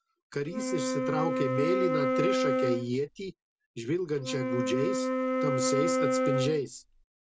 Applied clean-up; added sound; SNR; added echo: none; Wind instrument, woodwind instrument; -3 dB; none.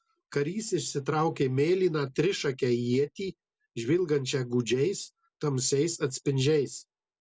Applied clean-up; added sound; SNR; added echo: none; none; none; none.